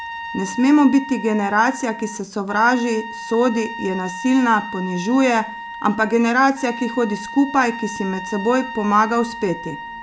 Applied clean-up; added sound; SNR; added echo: none; Trumpet; 12 dB; none.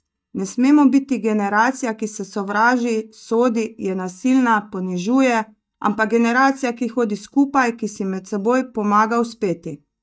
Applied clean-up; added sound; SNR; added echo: neural mask model DeepFilterNet 3.